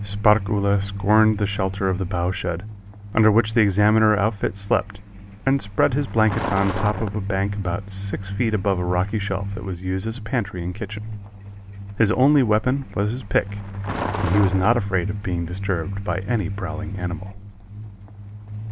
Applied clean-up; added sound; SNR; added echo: none; Truck; 7 dB; none.